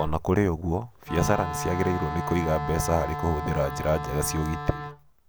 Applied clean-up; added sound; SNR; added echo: none; Wind instrument, woodwind instrument; 7 dB; none.